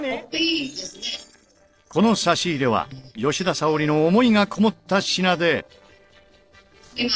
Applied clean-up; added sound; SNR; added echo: neural separator model SepFormer DNS4.